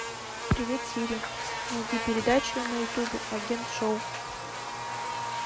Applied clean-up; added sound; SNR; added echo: none; Buzz; 2 dB; none.